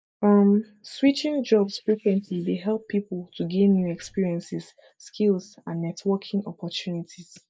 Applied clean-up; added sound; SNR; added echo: neural mask model Resemble Enhance denoiser.